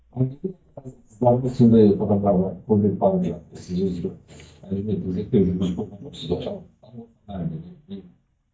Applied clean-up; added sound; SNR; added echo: neural mask model DeepFilterNet 3.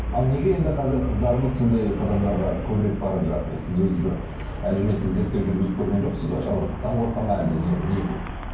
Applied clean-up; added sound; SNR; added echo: none; Traffic noise, roadway noise; 7 dB; reverberation time 0.9 s.